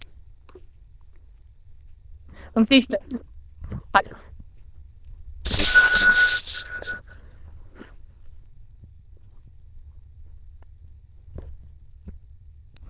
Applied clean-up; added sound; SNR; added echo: neural diffusion model UNIVERSE++.